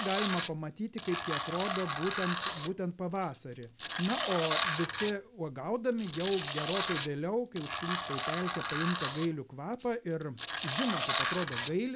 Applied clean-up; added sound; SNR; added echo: none; Tools; -4 dB; none.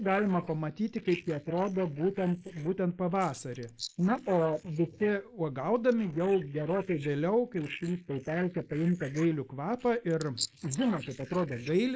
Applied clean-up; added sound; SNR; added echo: neural mask model Resemble Enhance denoiser.